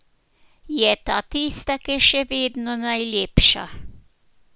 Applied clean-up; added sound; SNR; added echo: none; none; none; none.